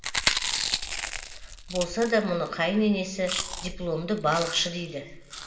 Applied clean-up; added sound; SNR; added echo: none; Chewing, mastication; 4 dB; reverberation time 0.8 s.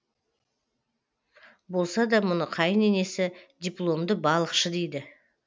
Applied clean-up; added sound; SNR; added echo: none; none; none; none.